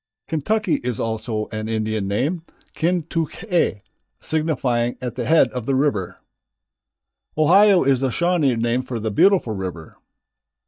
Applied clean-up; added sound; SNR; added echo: neural mask model DeepFilterNet 3.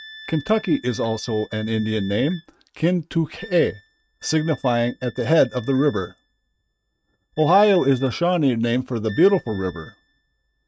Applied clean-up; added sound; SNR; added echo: neural mask model RNNoise.